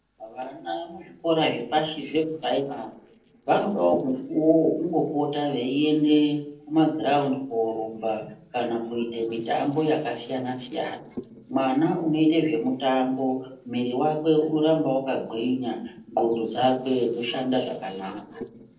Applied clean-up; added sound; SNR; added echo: neural separator model SepFormer DNS4.